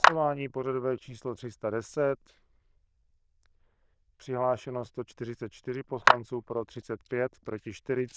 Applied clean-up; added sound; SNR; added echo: neural diffusion model UNIVERSE++.